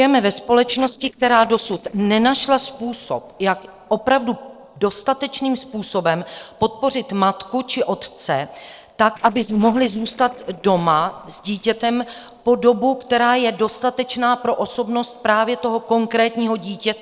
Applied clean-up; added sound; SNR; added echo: neural separator model SepFormer DNS4.